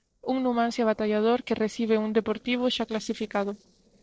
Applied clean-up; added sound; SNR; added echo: neural separator model SepFormer DNS4.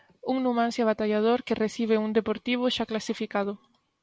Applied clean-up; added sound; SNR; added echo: none; none; none; none.